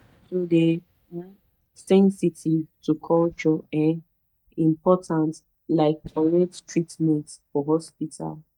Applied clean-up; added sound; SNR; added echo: neural mask model DeepFilterNet 3.